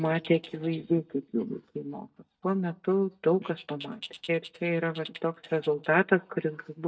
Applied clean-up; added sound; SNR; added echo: neural mask model DeepFilterNet 3.